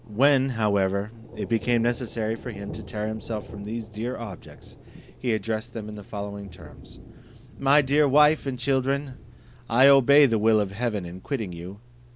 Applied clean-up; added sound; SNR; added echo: none; Thunder; 19 dB; none.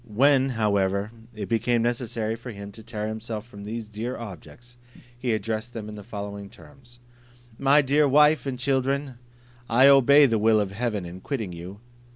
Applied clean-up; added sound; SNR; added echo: none; none; none; none.